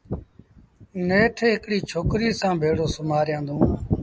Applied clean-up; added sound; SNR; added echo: none; none; none; none.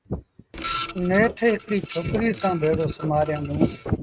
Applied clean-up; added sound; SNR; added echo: neural mask model RNNoise.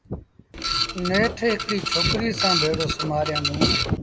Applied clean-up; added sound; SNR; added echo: none; Printer; 1 dB; none.